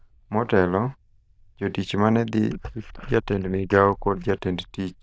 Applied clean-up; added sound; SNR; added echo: neural diffusion model UNIVERSE++.